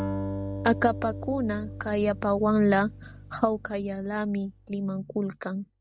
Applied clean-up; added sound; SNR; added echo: none; Acoustic guitar; 10 dB; none.